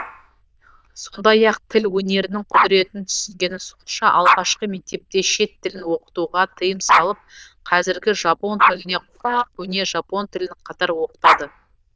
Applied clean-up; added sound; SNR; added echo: neural diffusion model UNIVERSE++.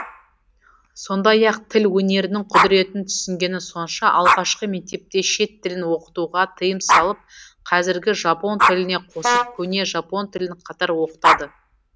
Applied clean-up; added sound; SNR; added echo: none; Dog + Vehicle horn, car horn, honking; 3 dB; none.